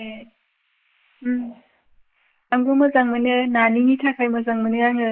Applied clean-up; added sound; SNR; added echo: neural mask model Resemble Enhance denoiser.